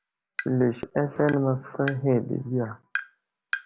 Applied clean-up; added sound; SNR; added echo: none; Tap; 12 dB; none.